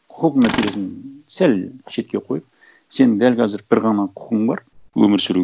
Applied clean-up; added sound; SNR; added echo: none; Tools; 13 dB; none.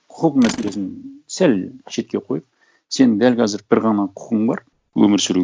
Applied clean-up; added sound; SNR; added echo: neural mask model RNNoise.